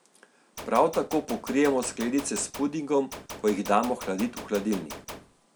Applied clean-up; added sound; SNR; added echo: none; Gunshot, gunfire; 13 dB; none.